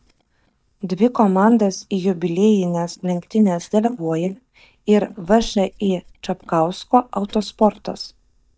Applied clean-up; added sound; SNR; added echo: neural mask model DeepFilterNet 3.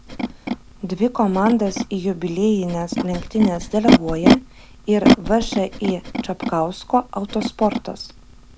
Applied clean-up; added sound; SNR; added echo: none; Animal; 1 dB; none.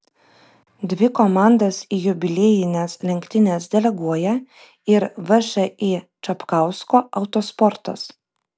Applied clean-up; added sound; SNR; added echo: none; none; none; none.